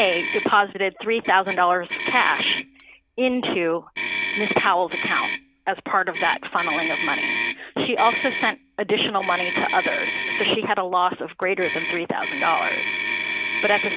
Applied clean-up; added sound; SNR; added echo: none; Motor vehicle (road); 5 dB; none.